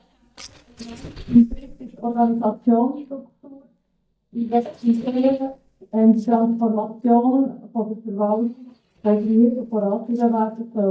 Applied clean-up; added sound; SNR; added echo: neural mask model DeepFilterNet 3.